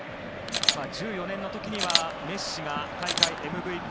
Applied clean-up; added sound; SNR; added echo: none; Camera; -1 dB; none.